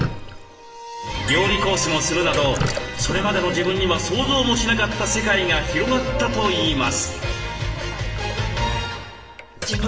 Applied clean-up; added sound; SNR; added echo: none; Drip; 13 dB; reverberation time 1.1 s.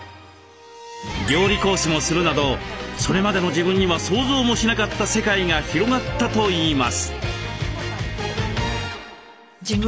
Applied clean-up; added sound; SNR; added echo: none; none; none; none.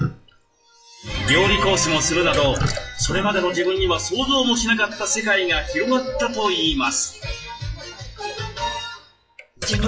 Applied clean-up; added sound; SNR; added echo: classical method WPE with log-MMSE.